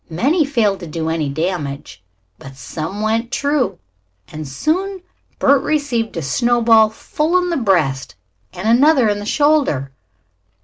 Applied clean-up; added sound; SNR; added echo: none; none; none; none.